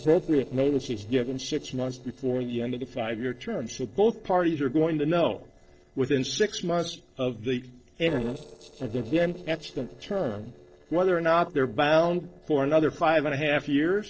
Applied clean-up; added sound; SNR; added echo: neural separator model SepFormer DNS4.